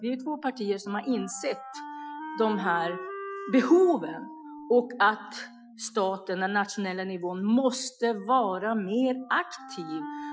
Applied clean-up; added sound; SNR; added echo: classical method Wiener filter.